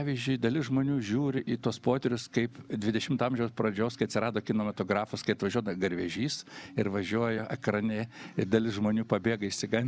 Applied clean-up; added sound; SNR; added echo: none; none; none; none.